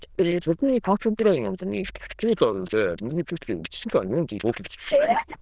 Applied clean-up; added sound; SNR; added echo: neural diffusion model UNIVERSE++.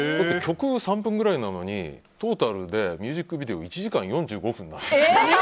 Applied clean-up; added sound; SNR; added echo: none; none; none; none.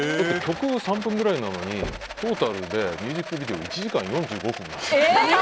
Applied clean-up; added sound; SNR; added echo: none; Knock / Wood + Rattle; 11 dB; none.